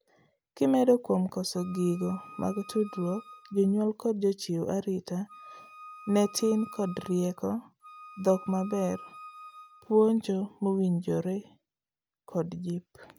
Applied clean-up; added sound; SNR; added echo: none; Wind instrument, woodwind instrument; 19 dB; none.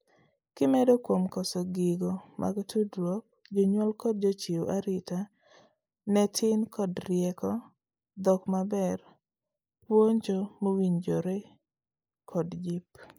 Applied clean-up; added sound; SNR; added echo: neural mask model Resemble Enhance denoiser.